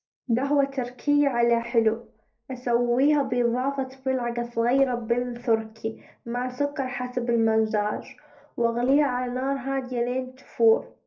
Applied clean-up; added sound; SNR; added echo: neural separator model SepFormer DNS4.